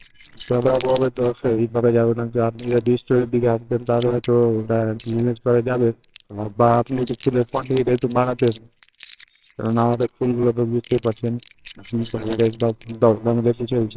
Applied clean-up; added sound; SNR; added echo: neural separator model SepFormer WHAMR!.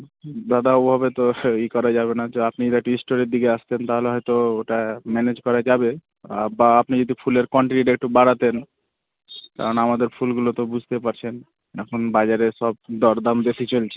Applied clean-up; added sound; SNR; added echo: none; none; none; none.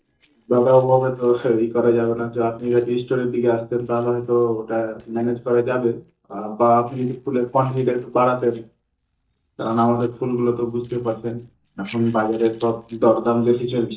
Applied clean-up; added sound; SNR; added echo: neural mask model DeepFilterNet 3.